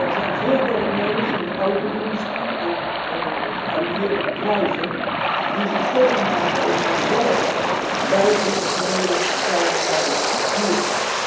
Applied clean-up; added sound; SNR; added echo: none; Waves, surf; -2 dB; reverberation time 1.2 s.